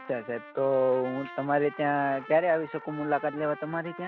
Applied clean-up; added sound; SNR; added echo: none; Trumpet; 16 dB; none.